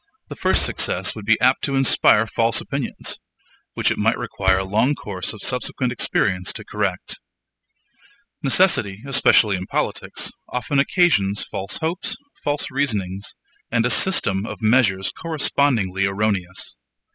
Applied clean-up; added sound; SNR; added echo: classical method spectral subtraction.